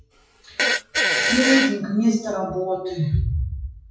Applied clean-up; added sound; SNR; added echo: classical method WPE with log-MMSE.